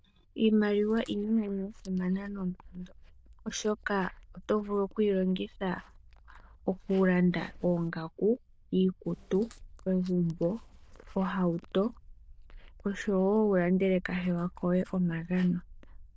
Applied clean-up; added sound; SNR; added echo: neural diffusion model UNIVERSE++.